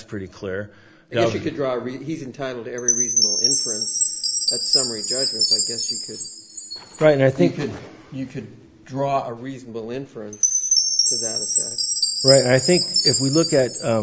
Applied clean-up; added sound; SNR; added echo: none; Chime; 0 dB; none.